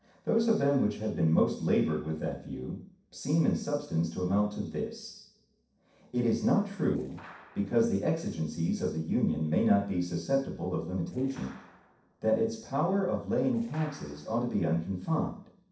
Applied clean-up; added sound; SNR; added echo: neural separator model SepFormer DNS4.